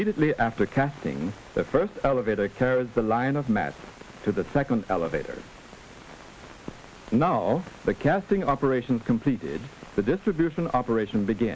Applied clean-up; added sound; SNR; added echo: none; none; none; none.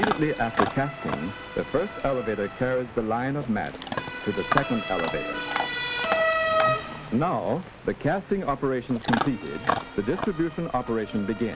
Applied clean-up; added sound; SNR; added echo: none; Motor vehicle (road) / Siren + Chewing, mastication / Dog; 2 dB; none.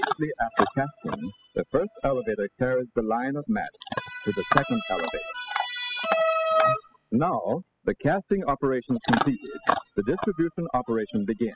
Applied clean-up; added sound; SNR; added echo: classical method spectral subtraction.